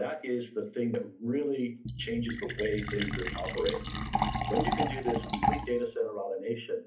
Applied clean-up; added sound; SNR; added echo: none; Fill (with liquid); 2 dB; reverberation time 0.3 s.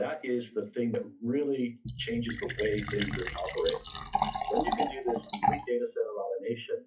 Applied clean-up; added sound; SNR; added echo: classical method WPE with log-MMSE.